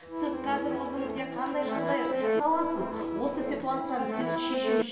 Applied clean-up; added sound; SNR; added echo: none; Accordion; 0 dB; reverberation time 2.6 s.